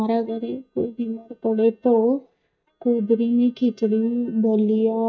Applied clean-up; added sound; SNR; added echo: neural mask model DeepFilterNet 3.